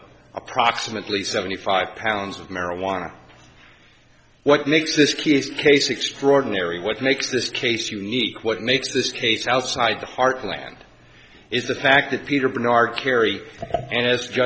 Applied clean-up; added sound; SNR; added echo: none; none; none; none.